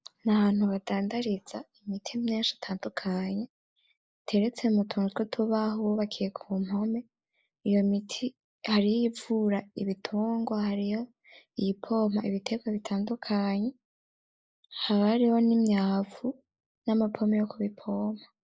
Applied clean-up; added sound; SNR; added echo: neural mask model Resemble Enhance denoiser.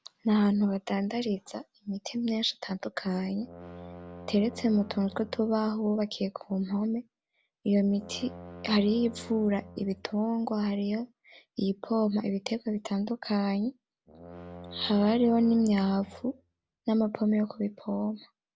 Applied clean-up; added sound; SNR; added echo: none; Brass instrument; 18 dB; none.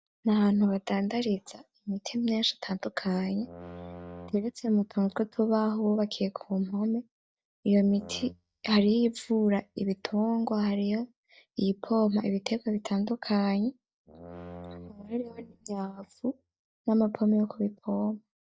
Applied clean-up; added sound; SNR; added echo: neural mask model DeepFilterNet 3.